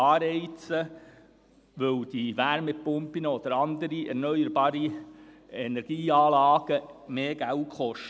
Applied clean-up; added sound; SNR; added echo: none; none; none; none.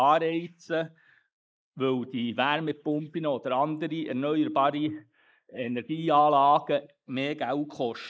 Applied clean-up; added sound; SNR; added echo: neural mask model Resemble Enhance denoiser.